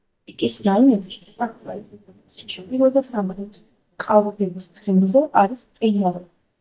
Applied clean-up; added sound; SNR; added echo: neural mask model DeepFilterNet 3.